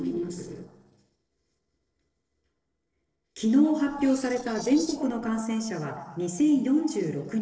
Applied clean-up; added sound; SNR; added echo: neural separator model SepFormer DNS4.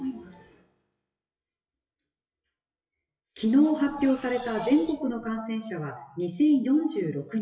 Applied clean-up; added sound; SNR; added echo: classical method WPE with log-MMSE.